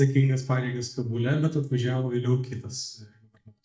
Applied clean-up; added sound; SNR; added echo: neural mask model DeepFilterNet 3.